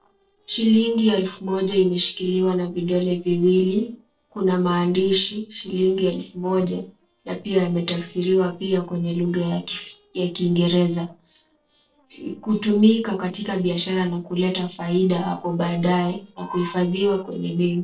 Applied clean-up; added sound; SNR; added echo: neural separator model SepFormer DNS4.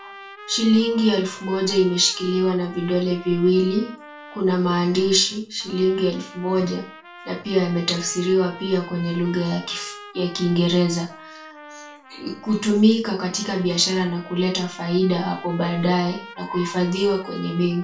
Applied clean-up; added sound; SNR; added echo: none; Trumpet; 19 dB; reverberation time 0.3 s.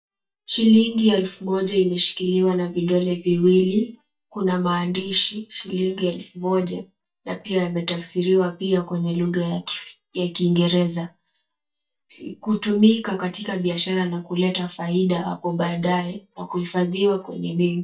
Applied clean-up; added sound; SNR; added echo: neural mask model DeepFilterNet 3.